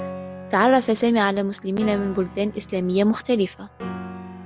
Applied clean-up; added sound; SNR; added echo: none; Piano; 14 dB; none.